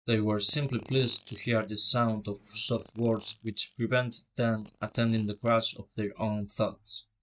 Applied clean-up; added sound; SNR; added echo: neural mask model DeepFilterNet 3.